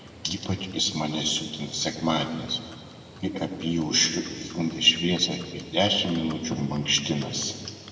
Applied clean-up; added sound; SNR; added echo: none; Livestock, farm animals, working animals; 17 dB; reverberation time 2.0 s.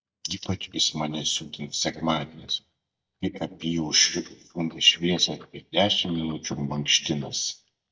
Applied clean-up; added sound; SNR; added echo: neural mask model DeepFilterNet 3.